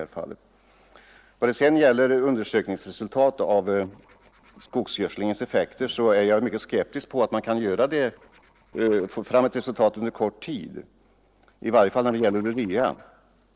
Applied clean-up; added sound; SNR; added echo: neural separator model SepFormer DNS4.